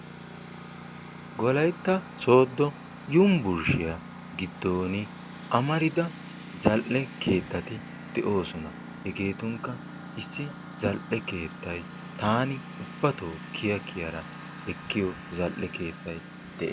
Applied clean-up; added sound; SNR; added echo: none; Engine; 13 dB; none.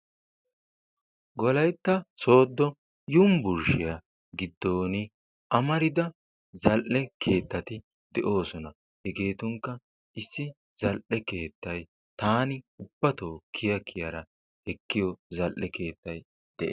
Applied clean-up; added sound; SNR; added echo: none; none; none; none.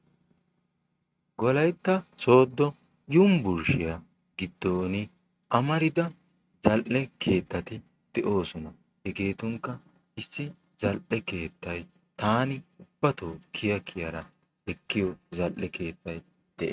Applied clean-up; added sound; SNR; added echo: neural mask model RNNoise.